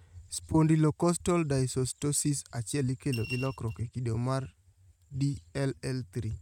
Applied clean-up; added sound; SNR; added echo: neural mask model RNNoise.